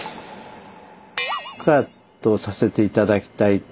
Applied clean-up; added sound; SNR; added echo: none; none; none; none.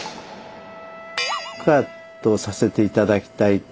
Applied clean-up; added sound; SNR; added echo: none; Wind instrument, woodwind instrument; 20 dB; none.